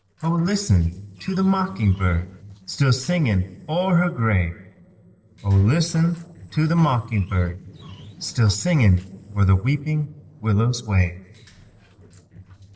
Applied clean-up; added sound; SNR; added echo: neural separator model SepFormer DNS4.